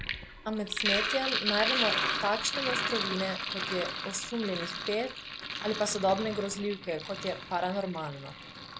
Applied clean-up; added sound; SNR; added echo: none; Sink (filling or washing); 1 dB; none.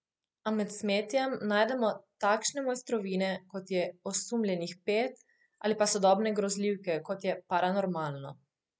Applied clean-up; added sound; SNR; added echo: none; none; none; none.